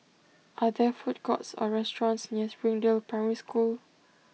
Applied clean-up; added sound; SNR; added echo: none; none; none; none.